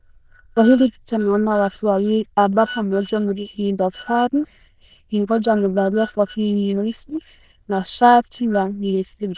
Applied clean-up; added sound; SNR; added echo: neural diffusion model UNIVERSE++.